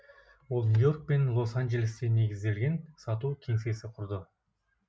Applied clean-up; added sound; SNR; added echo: none; none; none; none.